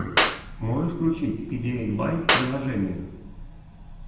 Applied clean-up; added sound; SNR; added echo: none; Clapping; 1 dB; reverberation time 0.9 s.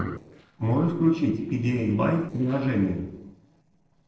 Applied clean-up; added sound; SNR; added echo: neural separator model SepFormer DNS4.